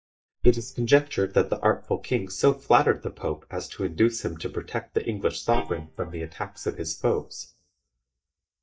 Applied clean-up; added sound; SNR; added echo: neural mask model DeepFilterNet 3.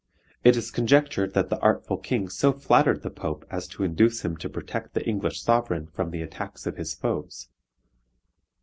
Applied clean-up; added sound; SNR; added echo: none; none; none; none.